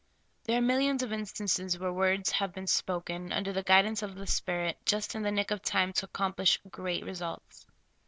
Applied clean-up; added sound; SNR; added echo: none; none; none; none.